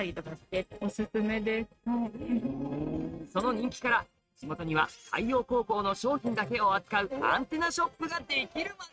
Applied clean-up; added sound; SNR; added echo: neural mask model RNNoise.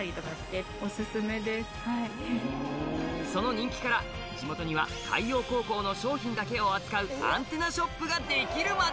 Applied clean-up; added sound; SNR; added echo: none; none; none; none.